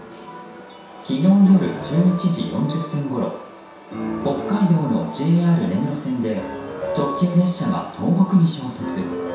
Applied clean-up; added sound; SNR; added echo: none; none; none; reverberation time 0.7 s.